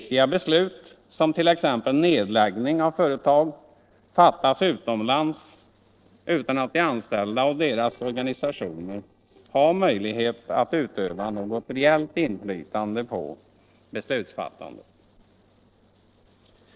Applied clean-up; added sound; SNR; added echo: neural separator model SepFormer DNS4.